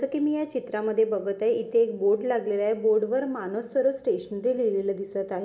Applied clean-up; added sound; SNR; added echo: none; none; none; reverberation time 0.5 s.